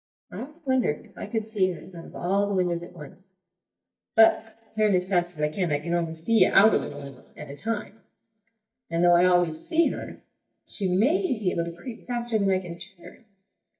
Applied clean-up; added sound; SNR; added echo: neural mask model DeepFilterNet 3.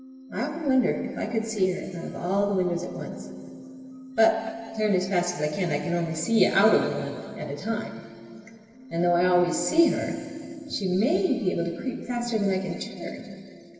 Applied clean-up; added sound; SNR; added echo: none; Keyboard (musical); 18 dB; reverberation time 2.6 s.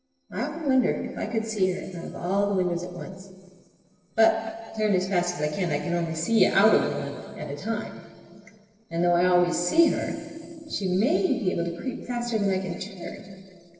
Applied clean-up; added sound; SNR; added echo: neural separator model SepFormer DNS4.